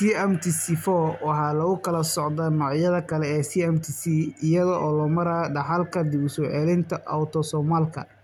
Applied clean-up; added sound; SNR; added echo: none; none; none; none.